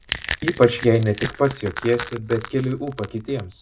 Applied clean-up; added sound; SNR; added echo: none; Crack / Crushing; 11 dB; reverberation time 0.2 s.